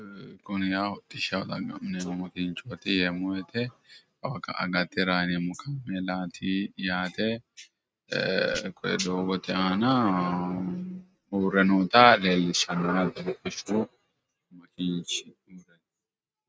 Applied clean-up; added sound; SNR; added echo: neural mask model RNNoise.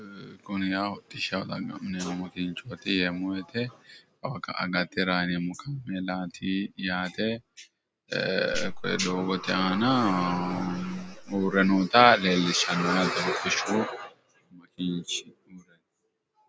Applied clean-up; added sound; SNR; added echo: none; Zipper (clothing); 12 dB; none.